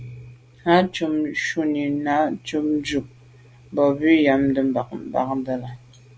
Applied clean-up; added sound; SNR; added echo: none; none; none; none.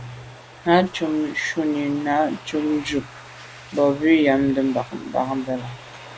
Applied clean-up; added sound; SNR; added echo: none; Domestic sounds, home sounds; 19 dB; none.